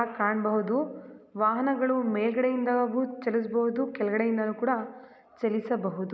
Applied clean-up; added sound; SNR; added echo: none; none; none; none.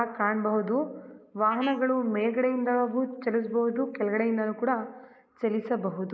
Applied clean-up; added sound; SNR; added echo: neural mask model Resemble Enhance denoiser.